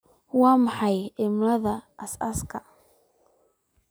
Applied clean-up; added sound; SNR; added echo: none; none; none; none.